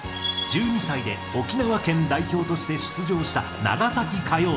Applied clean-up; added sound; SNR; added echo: none; Domestic sounds, home sounds; 19 dB; reverberation time 2.9 s.